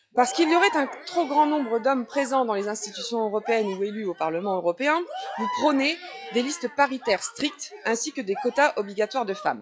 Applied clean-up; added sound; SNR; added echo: classical method log-MMSE.